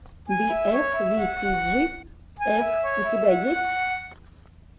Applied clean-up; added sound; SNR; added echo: none; Wind instrument, woodwind instrument; -3 dB; none.